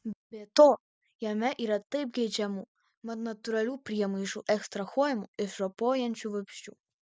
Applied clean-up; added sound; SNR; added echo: none; none; none; none.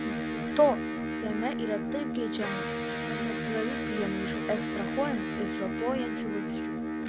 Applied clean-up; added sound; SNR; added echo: none; Electric guitar; 0 dB; none.